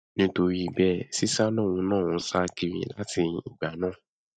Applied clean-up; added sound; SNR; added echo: neural mask model DeepFilterNet 3.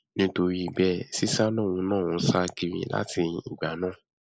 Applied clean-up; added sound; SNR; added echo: neural mask model Resemble Enhance denoiser.